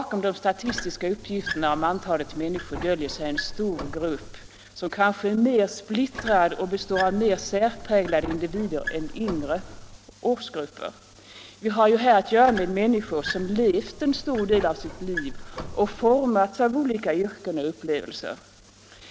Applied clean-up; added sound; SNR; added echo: none; Squeak; 11 dB; none.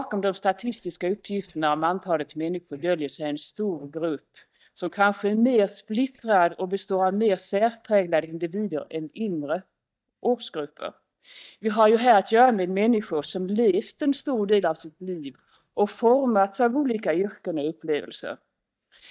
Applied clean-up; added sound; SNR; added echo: neural mask model DeepFilterNet 3.